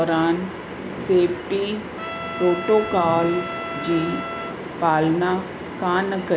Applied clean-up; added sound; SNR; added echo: none; Trumpet; 10 dB; none.